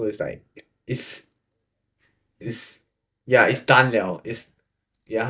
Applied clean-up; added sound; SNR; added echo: neural mask model DeepFilterNet 3.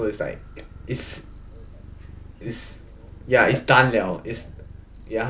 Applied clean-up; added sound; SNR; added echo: none; Purr; 16 dB; none.